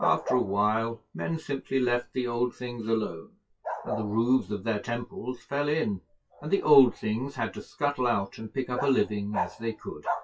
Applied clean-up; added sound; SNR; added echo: classical method WPE with log-MMSE.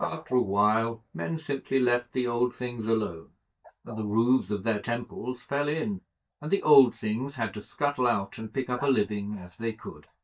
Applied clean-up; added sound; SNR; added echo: neural mask model DeepFilterNet 3.